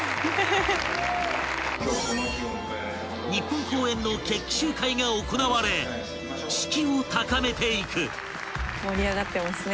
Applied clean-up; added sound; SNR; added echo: none; none; none; none.